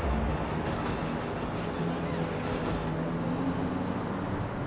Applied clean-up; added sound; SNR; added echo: none; Traffic noise, roadway noise / Vehicle horn, car horn, honking; -5 dB; none.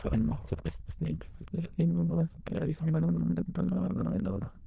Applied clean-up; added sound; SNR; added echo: neural diffusion model UNIVERSE++.